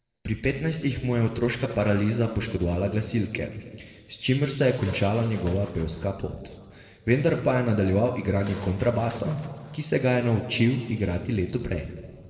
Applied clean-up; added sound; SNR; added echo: neural separator model SepFormer DNS4.